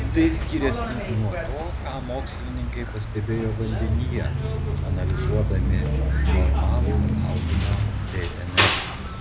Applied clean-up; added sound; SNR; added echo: none; Bus; -5 dB; none.